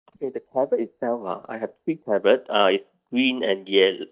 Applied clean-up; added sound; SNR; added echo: neural mask model DeepFilterNet 3.